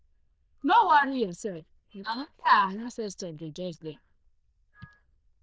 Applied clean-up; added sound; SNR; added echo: neural diffusion model UNIVERSE++.